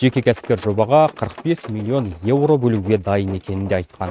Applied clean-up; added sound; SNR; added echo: neural mask model RNNoise.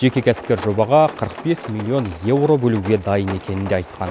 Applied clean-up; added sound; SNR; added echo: none; Rain; 16 dB; none.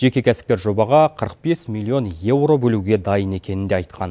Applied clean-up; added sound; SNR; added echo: none; none; none; none.